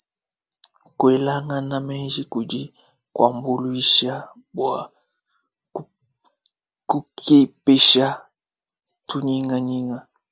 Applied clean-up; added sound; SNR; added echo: none; none; none; none.